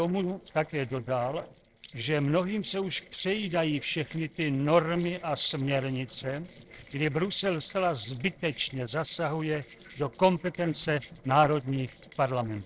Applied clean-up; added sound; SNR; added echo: neural separator model SepFormer DNS4.